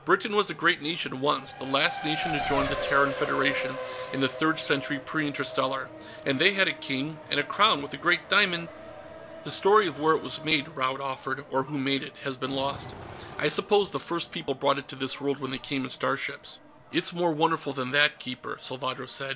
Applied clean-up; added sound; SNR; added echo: none; Race car, auto racing; 12 dB; none.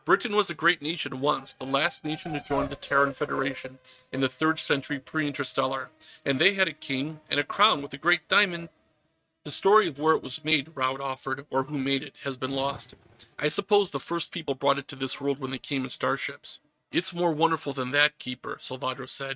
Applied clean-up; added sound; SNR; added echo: neural mask model RNNoise.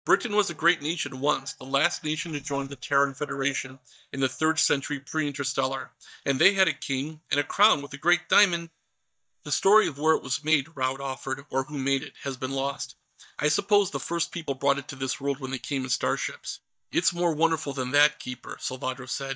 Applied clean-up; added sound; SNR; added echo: neural mask model DeepFilterNet 3.